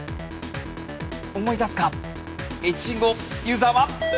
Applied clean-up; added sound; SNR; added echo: none; none; none; none.